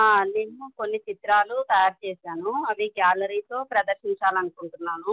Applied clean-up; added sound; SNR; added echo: none; none; none; none.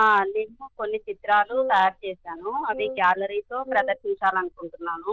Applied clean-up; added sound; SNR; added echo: neural diffusion model UNIVERSE++.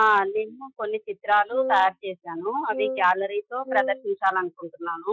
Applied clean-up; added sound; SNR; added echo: classical method Wiener filter.